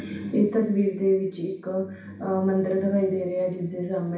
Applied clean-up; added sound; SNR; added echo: none; none; none; reverberation time 0.6 s.